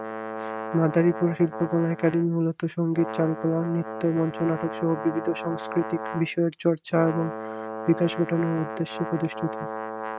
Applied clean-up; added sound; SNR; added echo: neural mask model RNNoise.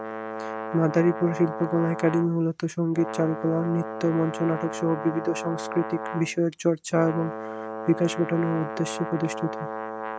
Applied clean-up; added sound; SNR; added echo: none; Brass instrument; 8 dB; none.